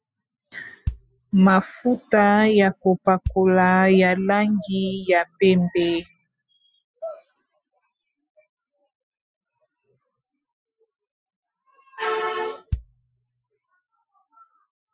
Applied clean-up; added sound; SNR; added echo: classical method spectral subtraction.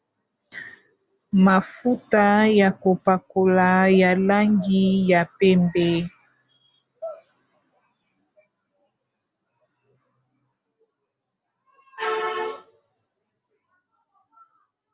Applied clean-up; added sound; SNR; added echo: none; none; none; none.